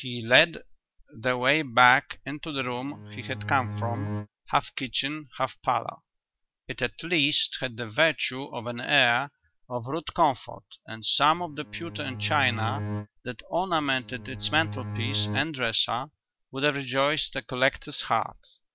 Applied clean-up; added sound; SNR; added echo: none; Bowed string instrument; 7 dB; none.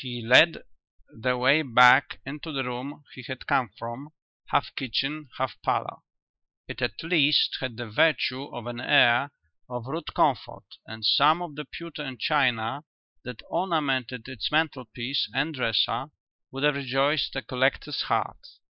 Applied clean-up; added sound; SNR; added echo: neural mask model Resemble Enhance denoiser.